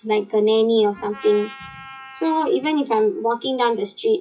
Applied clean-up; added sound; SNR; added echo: classical method WPE with log-MMSE.